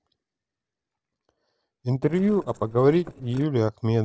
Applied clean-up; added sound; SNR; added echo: neural separator model SepFormer DNS4.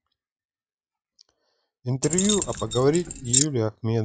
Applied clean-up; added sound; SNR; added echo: classical method log-MMSE.